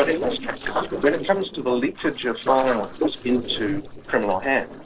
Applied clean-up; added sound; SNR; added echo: neural separator model SepFormer DNS4.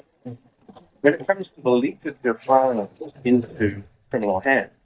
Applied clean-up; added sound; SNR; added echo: neural mask model DeepFilterNet 3.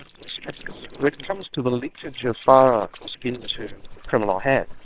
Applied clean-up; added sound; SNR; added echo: neural separator model SepFormer WHAMR!.